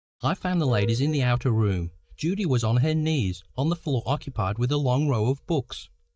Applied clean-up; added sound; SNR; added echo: neural mask model DeepFilterNet 3.